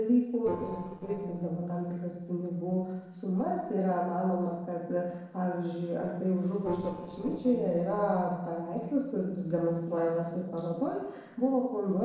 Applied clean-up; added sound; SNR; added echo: neural separator model SepFormer DNS4.